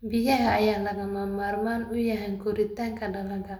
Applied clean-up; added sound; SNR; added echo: none; none; none; reverberation time 0.6 s.